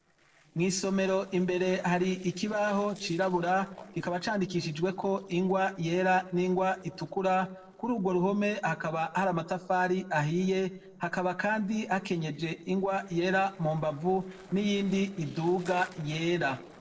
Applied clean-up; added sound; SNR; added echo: neural separator model SepFormer DNS4.